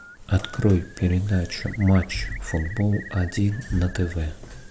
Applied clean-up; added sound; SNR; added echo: none; Bird; 18 dB; none.